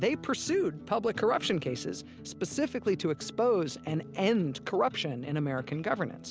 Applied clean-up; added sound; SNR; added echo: none; none; none; none.